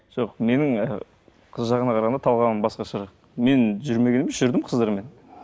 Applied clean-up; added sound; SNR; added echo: none; none; none; none.